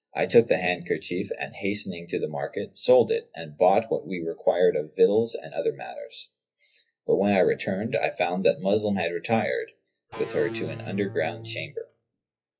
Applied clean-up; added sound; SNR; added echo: classical method WPE with log-MMSE.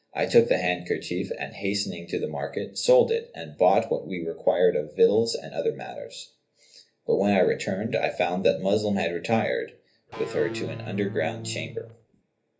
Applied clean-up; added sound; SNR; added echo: none; Electric guitar / Bass guitar; 11 dB; reverberation time 0.3 s.